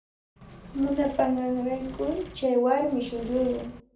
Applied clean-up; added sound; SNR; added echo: none; Engine / Mechanisms; 16 dB; reverberation time 0.4 s.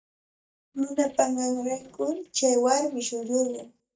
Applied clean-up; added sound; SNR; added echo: neural mask model DeepFilterNet 3.